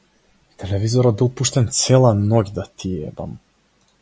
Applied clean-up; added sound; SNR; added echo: none; none; none; none.